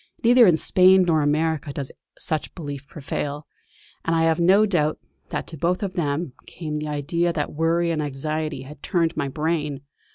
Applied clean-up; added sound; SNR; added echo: none; none; none; none.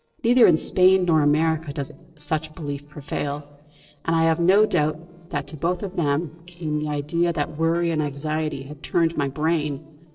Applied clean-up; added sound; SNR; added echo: neural separator model SepFormer DNS4.